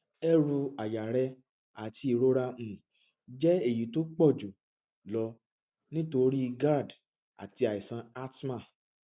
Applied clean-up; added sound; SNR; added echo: none; none; none; none.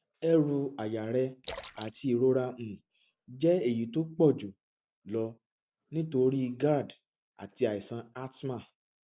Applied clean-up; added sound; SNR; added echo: none; Splash, splatter; 16 dB; none.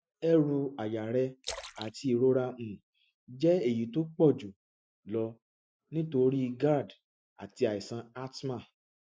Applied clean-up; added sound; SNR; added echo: classical method Wiener filter.